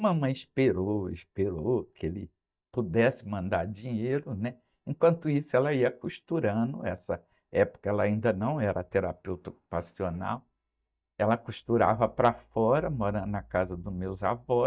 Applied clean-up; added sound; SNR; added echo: neural mask model DeepFilterNet 3.